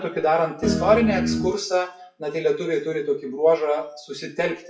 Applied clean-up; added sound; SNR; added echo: classical method WPE with log-MMSE.